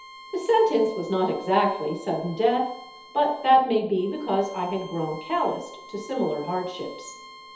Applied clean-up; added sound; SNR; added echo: none; Bowed string instrument; 20 dB; reverberation time 0.8 s.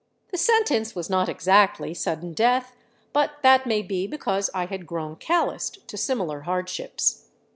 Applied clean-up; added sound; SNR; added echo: none; none; none; none.